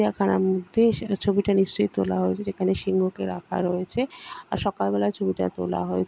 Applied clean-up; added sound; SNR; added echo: none; none; none; none.